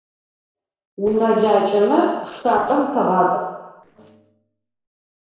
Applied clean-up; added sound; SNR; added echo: neural separator model SepFormer DNS4.